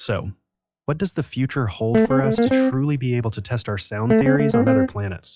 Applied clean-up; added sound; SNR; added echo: classical method log-MMSE.